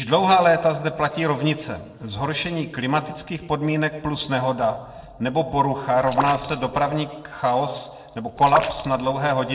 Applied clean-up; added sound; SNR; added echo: neural separator model SepFormer DNS4.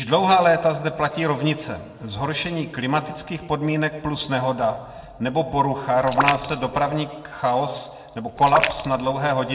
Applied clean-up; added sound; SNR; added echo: none; Raindrop; 5 dB; reverberation time 1.2 s.